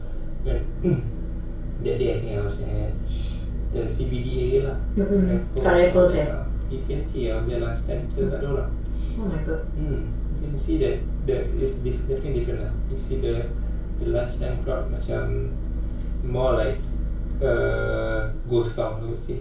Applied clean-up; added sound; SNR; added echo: none; none; none; reverberation time 0.3 s.